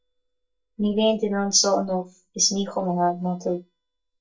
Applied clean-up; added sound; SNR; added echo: neural mask model DeepFilterNet 3.